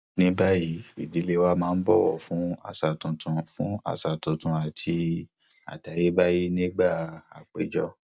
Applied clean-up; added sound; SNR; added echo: none; none; none; none.